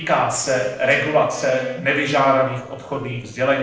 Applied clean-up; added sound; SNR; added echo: neural separator model SepFormer DNS4.